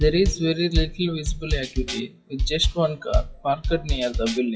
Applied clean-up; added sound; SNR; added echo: classical method WPE with log-MMSE.